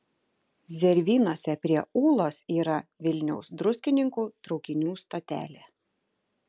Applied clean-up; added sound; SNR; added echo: none; none; none; none.